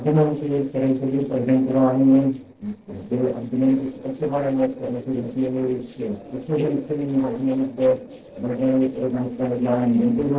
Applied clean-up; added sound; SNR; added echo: neural separator model SepFormer DNS4.